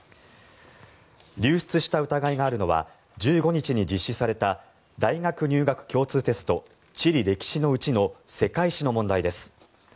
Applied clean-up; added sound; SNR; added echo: none; Tambourine; 13 dB; none.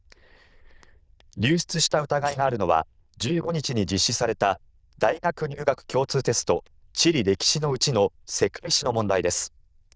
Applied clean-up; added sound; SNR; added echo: neural diffusion model UNIVERSE++.